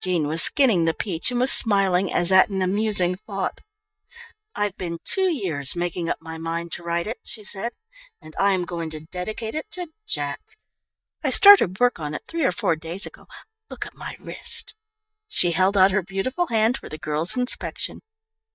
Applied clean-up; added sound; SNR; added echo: neural mask model DeepFilterNet 3.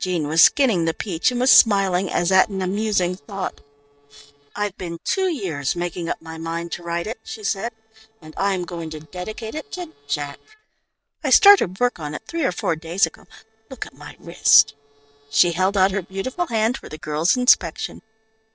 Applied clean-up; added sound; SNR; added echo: neural separator model SepFormer DNS4.